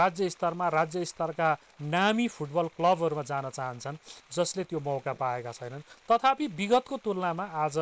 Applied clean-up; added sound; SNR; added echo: none; none; none; none.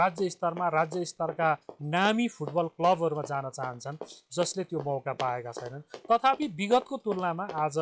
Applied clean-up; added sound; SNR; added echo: classical method log-MMSE.